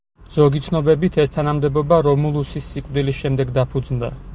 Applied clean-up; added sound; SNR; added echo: none; none; none; none.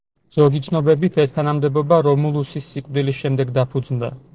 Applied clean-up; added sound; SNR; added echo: neural separator model SepFormer DNS4.